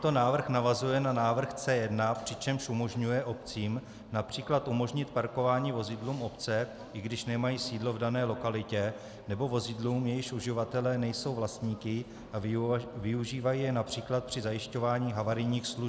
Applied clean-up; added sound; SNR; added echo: none; none; none; none.